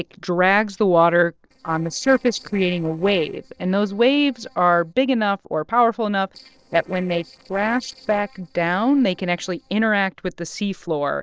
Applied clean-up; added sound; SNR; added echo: neural separator model SepFormer DNS4.